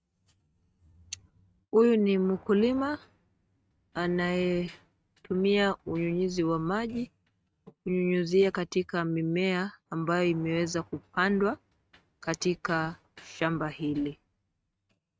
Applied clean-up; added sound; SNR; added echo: neural mask model RNNoise.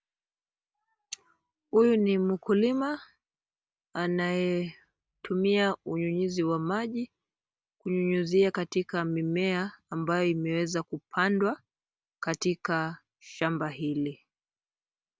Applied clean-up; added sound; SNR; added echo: none; none; none; none.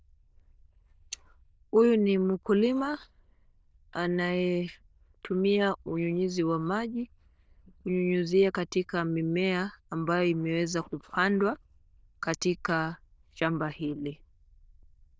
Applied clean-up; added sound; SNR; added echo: neural diffusion model UNIVERSE++.